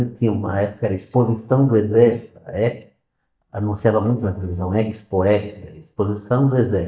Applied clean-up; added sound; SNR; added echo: neural mask model DeepFilterNet 3.